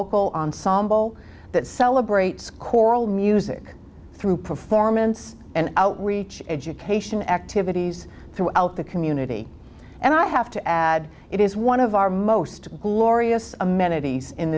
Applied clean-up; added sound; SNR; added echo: none; none; none; none.